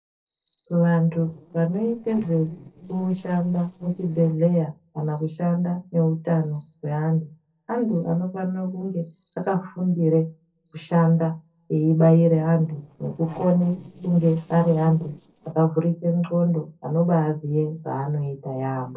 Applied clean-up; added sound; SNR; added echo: neural separator model SepFormer DNS4.